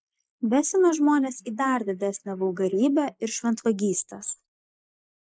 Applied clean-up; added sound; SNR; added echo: neural mask model Resemble Enhance denoiser.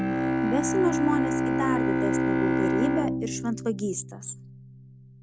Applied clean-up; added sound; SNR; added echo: none; Bowed string instrument; -3 dB; none.